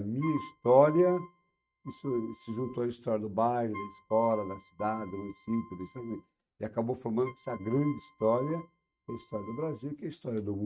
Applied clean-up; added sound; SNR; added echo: neural mask model RNNoise.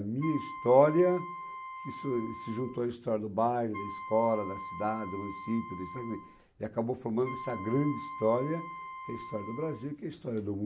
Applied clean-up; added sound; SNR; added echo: none; Wind instrument, woodwind instrument; 12 dB; none.